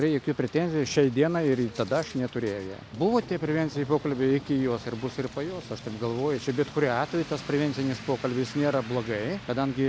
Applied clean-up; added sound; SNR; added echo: none; none; none; none.